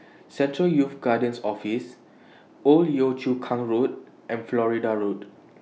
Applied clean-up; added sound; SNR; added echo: none; none; none; none.